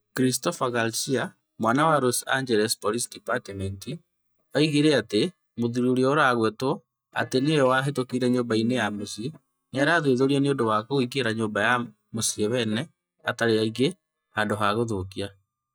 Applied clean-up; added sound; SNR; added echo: neural mask model DeepFilterNet 3.